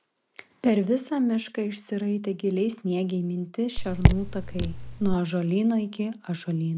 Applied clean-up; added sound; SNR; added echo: none; Raindrop / Drip; -3 dB; none.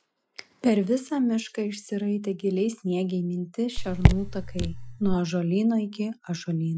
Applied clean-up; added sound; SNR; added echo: classical method Wiener filter.